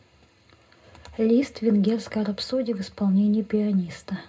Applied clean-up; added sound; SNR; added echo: none; none; none; reverberation time 0.2 s.